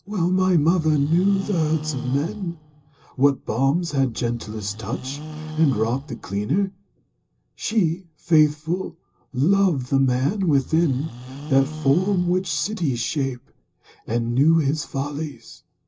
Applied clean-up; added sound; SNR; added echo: none; Livestock, farm animals, working animals; 13 dB; reverberation time 0.2 s.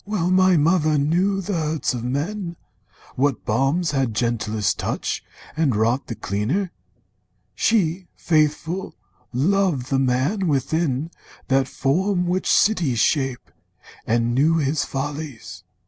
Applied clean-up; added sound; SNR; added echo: none; none; none; none.